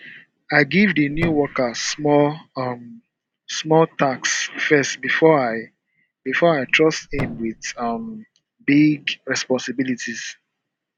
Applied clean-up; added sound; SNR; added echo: none; Thump, thud; 12 dB; none.